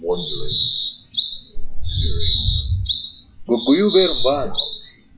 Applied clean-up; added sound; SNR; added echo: classical method log-MMSE.